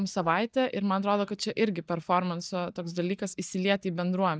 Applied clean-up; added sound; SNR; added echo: neural mask model DeepFilterNet 3.